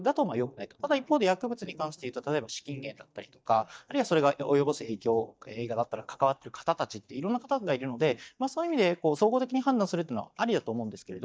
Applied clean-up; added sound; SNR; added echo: neural mask model DeepFilterNet 3.